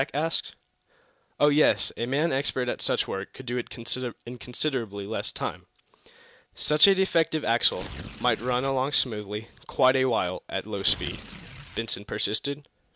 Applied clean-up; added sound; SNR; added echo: none; Tearing; 11 dB; none.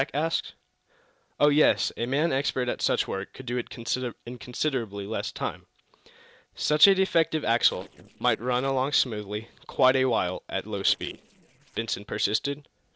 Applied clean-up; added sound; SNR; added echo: neural separator model SepFormer DNS4.